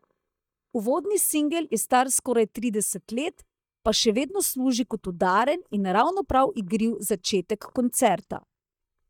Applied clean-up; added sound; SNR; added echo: neural mask model DeepFilterNet 3.